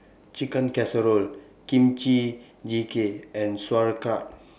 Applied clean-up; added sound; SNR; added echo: none; none; none; none.